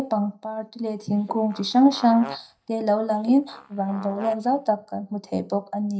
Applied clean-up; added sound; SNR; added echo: neural mask model DeepFilterNet 3.